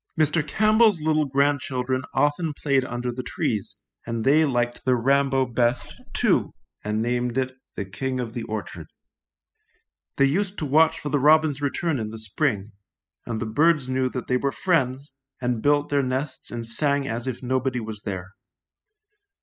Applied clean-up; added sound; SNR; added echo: classical method spectral subtraction.